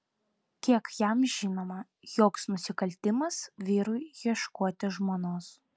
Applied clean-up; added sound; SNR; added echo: none; none; none; none.